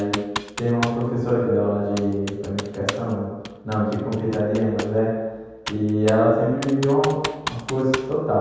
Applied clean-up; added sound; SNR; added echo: none; Computer keyboard; 13 dB; reverberation time 1.2 s.